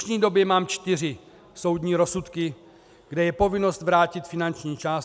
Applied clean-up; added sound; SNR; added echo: none; none; none; none.